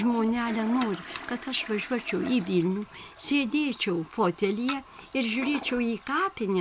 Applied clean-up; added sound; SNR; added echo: none; Toilet flush; 17 dB; none.